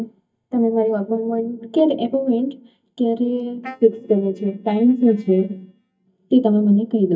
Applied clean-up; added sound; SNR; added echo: neural mask model DeepFilterNet 3.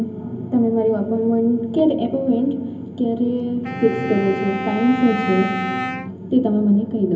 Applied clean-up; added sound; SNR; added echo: none; Wind instrument, woodwind instrument; 9 dB; reverberation time 0.3 s.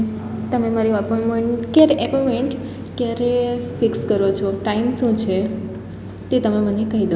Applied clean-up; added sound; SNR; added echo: none; none; none; none.